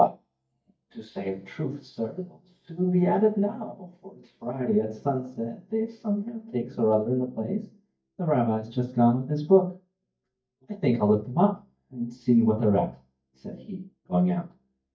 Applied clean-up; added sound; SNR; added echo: neural mask model DeepFilterNet 3.